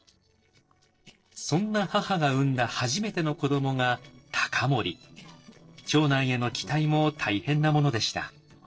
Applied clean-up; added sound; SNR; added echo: neural separator model SepFormer DNS4.